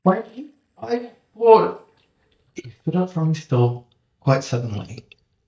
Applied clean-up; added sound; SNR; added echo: neural mask model DeepFilterNet 3.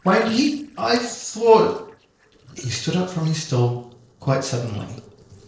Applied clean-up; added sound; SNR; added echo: neural separator model SepFormer DNS4.